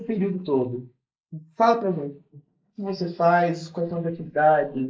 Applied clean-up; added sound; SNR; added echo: neural mask model Resemble Enhance denoiser.